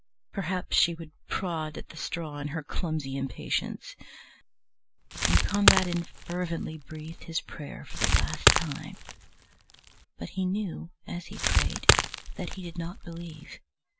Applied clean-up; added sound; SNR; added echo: none; Crackle; -5 dB; none.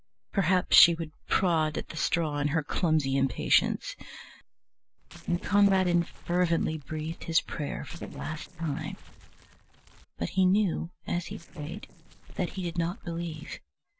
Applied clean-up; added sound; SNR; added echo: neural separator model SepFormer DNS4.